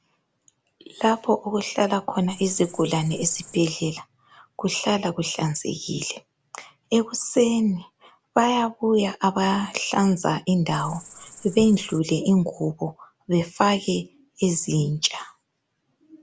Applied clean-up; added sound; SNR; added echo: none; Cricket; 18 dB; none.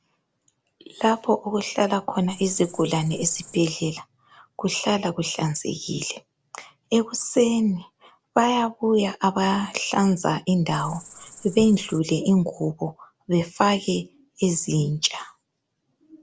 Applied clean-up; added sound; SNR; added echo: neural separator model SepFormer DNS4.